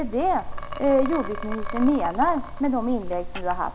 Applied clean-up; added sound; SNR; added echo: none; Liquid; 5 dB; none.